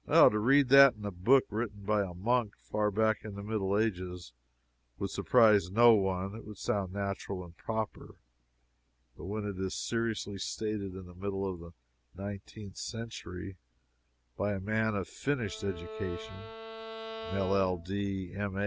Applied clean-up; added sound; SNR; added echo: none; Bowed string instrument; 12 dB; none.